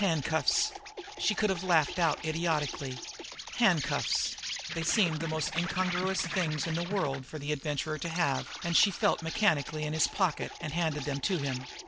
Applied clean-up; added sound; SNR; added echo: none; Insect; 9 dB; none.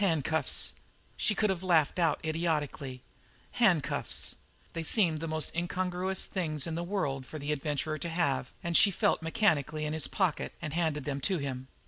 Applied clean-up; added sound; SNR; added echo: none; none; none; none.